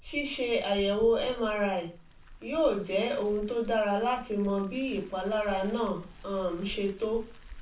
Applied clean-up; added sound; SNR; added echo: none; Car; 17 dB; reverberation time 0.3 s.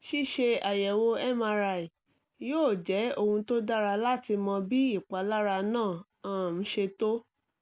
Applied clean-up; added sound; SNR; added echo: none; none; none; none.